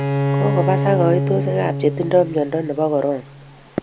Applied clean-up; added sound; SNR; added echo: none; Bowed string instrument; 2 dB; none.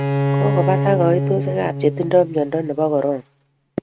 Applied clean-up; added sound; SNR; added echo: neural mask model RNNoise.